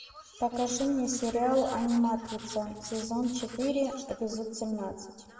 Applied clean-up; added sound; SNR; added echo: none; Writing; 17 dB; reverberation time 1.4 s.